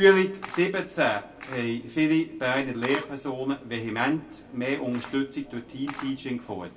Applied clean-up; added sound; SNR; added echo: none; Camera; 19 dB; reverberation time 0.2 s.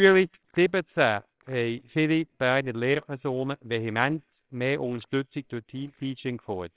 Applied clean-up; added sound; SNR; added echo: neural separator model SepFormer WHAMR!.